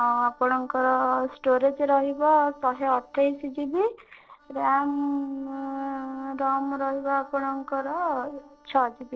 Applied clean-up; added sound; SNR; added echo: neural separator model SepFormer DNS4.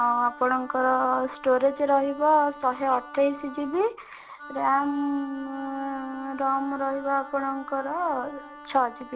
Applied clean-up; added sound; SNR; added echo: none; Wind instrument, woodwind instrument; 18 dB; none.